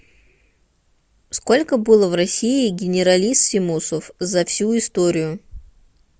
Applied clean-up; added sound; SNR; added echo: none; none; none; none.